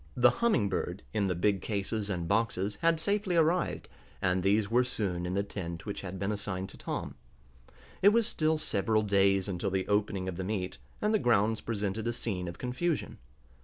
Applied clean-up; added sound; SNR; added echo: none; none; none; none.